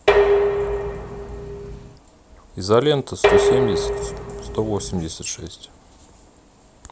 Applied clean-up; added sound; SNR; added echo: none; Dishes, pots, and pans; -5 dB; none.